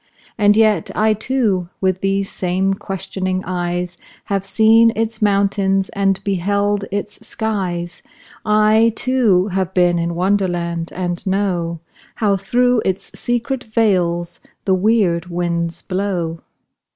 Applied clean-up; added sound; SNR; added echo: none; none; none; none.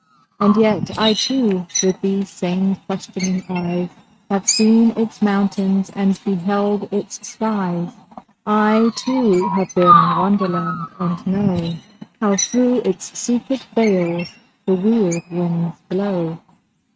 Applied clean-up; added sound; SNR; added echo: neural mask model RNNoise.